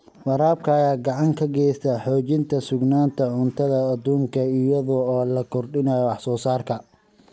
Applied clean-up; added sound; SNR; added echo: none; none; none; none.